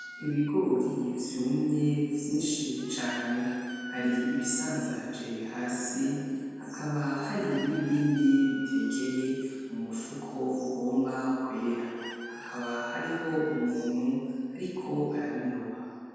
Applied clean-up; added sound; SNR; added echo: none; Chicken, rooster; 17 dB; reverberation time 2.0 s.